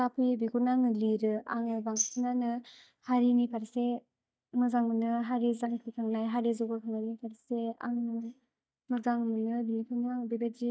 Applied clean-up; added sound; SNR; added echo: neural mask model DeepFilterNet 3.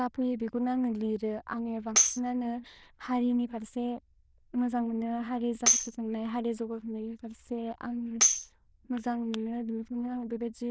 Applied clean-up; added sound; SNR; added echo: neural diffusion model UNIVERSE++.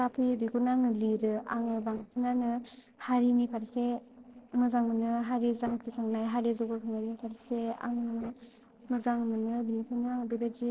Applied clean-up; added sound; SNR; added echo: neural separator model SepFormer DNS4.